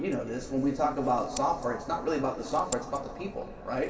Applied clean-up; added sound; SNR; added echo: none; Scissors; 18 dB; reverberation time 2.4 s.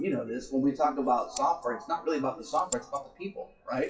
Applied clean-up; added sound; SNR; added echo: classical method WPE with log-MMSE.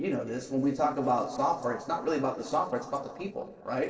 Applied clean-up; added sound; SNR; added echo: neural separator model SepFormer DNS4.